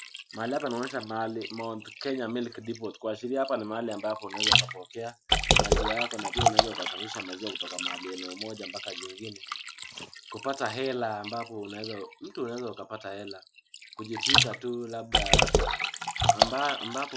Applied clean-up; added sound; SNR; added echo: none; Liquid; -5 dB; none.